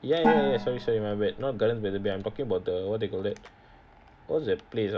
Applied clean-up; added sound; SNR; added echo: none; Gong; 4 dB; none.